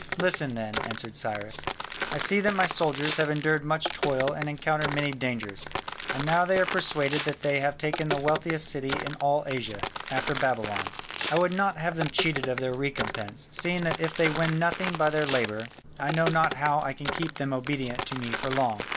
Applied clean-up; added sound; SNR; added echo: none; Walk, footsteps; 6 dB; none.